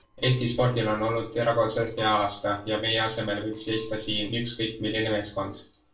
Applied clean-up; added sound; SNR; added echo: neural separator model SepFormer DNS4.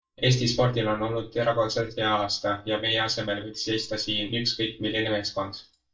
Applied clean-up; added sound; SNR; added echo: neural mask model DeepFilterNet 3.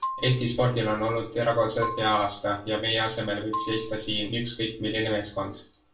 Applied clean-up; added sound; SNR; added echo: none; Marimba, xylophone; 11 dB; reverberation time 0.3 s.